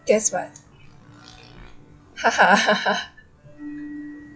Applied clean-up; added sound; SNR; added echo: classical method log-MMSE.